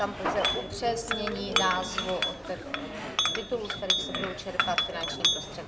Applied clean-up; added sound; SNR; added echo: none; Chink, clink; -3 dB; reverberation time 0.3 s.